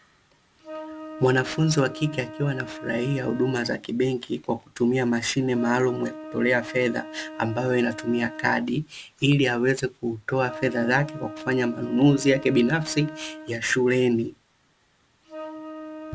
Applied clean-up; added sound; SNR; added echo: none; Wind instrument, woodwind instrument; 15 dB; none.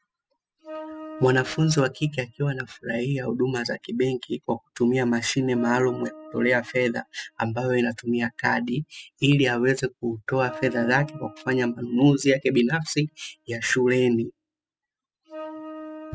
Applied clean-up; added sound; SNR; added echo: classical method spectral subtraction.